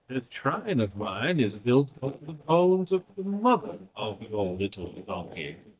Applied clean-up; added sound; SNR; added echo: neural mask model DeepFilterNet 3.